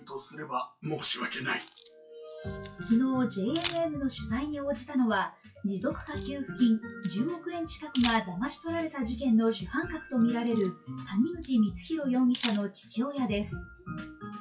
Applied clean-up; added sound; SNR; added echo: classical method WPE with log-MMSE.